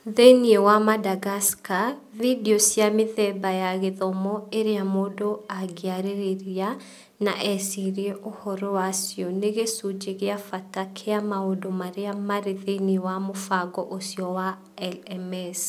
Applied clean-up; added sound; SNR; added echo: none; none; none; none.